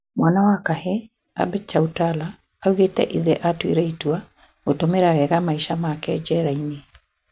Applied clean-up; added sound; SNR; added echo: none; none; none; none.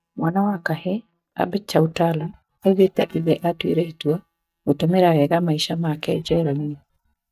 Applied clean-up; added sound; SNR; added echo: neural mask model DeepFilterNet 3.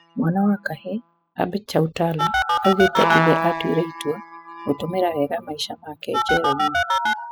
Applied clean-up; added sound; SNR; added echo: classical method spectral subtraction.